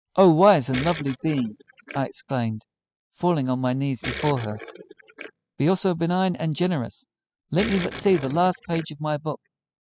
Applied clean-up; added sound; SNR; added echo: classical method spectral subtraction.